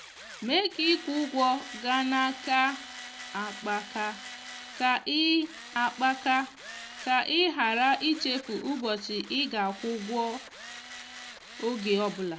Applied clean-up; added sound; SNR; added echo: none; Tools; 13 dB; none.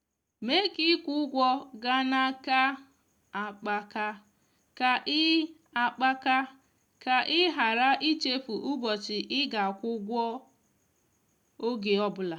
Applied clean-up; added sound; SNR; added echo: none; none; none; none.